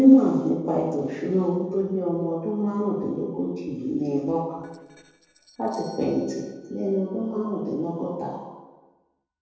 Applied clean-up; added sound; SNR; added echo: neural separator model SepFormer DNS4.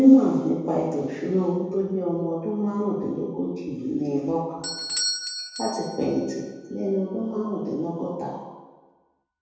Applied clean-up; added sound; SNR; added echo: none; Bell / Doorbell; 13 dB; reverberation time 1.1 s.